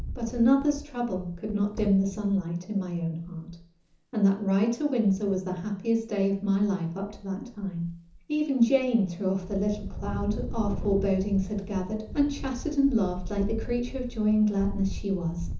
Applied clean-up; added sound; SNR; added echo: none; Wind; 11 dB; reverberation time 0.7 s.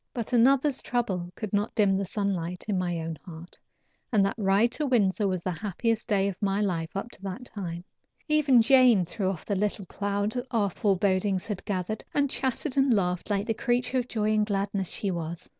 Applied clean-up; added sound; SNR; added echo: none; none; none; none.